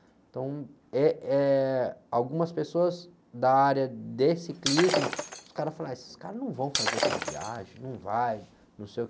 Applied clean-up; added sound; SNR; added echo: none; Shatter; 3 dB; none.